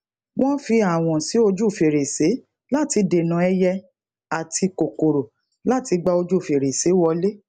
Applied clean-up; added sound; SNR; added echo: none; none; none; none.